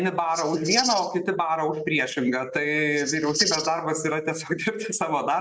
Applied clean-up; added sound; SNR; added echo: neural mask model RNNoise.